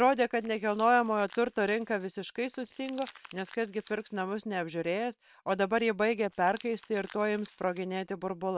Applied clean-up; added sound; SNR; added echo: neural separator model SepFormer WHAM!.